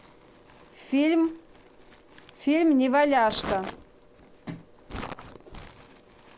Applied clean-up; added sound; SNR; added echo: none; Crumpling, crinkling; 16 dB; none.